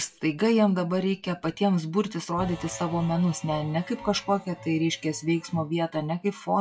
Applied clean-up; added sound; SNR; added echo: classical method WPE with log-MMSE.